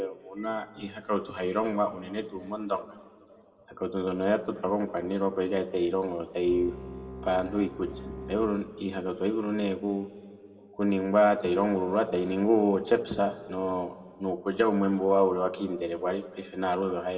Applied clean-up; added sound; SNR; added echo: none; Bowed string instrument; 14 dB; reverberation time 2.1 s.